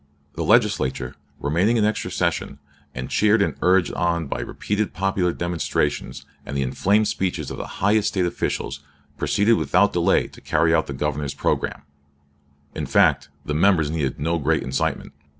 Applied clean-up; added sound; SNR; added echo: none; none; none; none.